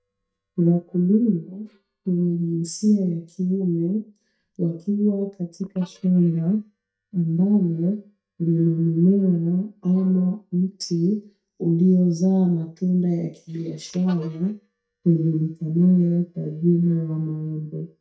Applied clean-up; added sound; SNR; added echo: neural mask model DeepFilterNet 3.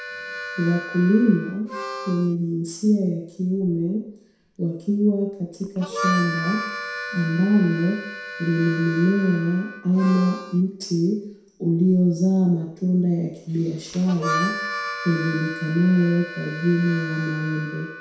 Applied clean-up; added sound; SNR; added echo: none; Harmonica; 11 dB; reverberation time 0.7 s.